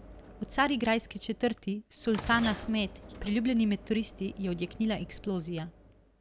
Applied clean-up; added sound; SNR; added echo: none; Sliding door / Train; 15 dB; none.